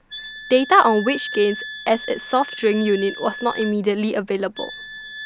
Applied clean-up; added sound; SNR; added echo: none; Wind instrument, woodwind instrument; 13 dB; none.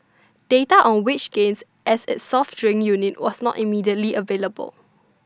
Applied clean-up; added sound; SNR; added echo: none; none; none; none.